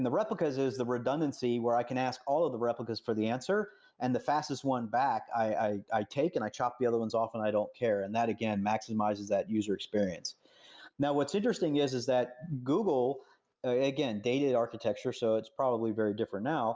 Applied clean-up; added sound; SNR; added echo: none; none; none; none.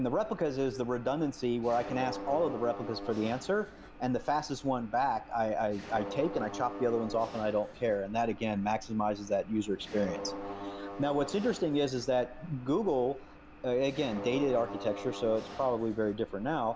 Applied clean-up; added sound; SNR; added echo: none; Mechanisms; 12 dB; none.